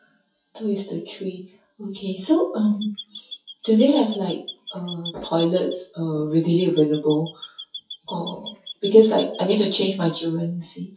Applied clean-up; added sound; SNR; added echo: classical method WPE with log-MMSE.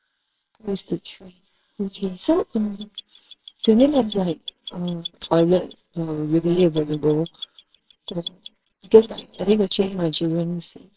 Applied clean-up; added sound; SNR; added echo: neural separator model SepFormer WHAMR!.